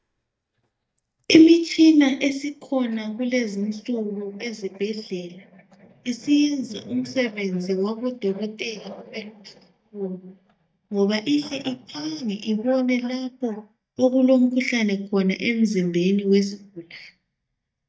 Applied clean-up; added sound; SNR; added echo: neural mask model DeepFilterNet 3.